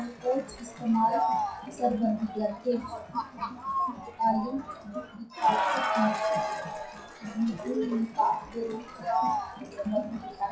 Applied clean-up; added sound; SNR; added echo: classical method WPE with log-MMSE.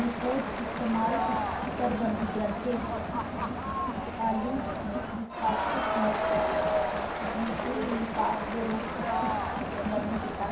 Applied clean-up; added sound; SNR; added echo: none; Crowd; -3 dB; reverberation time 0.5 s.